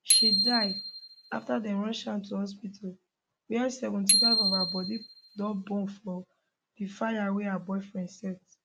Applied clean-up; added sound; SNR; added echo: none; Bicycle bell; -3 dB; none.